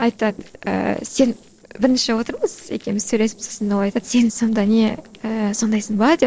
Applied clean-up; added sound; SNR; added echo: neural separator model SepFormer DNS4.